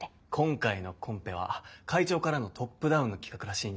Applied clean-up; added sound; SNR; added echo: none; none; none; none.